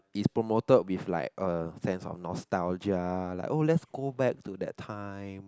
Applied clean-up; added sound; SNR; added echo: none; none; none; none.